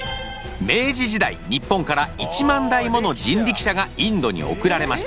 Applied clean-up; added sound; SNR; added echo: none; none; none; none.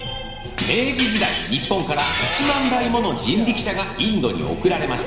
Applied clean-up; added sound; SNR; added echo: none; Glass; 4 dB; reverberation time 2.1 s.